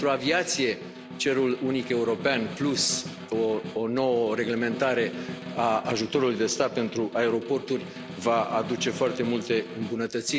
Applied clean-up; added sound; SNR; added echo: none; Snare drum; 12 dB; none.